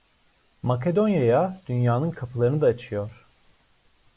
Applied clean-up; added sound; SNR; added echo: none; none; none; none.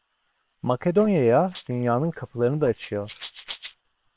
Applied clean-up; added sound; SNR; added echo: neural separator model SepFormer WHAM!.